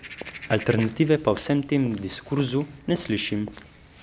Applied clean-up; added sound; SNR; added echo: none; Walk, footsteps / Bird vocalization, bird call, bird song; 15 dB; none.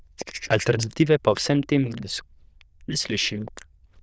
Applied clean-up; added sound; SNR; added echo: neural diffusion model UNIVERSE++.